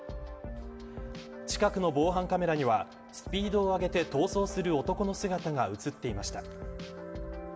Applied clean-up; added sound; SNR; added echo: none; none; none; reverberation time 1.1 s.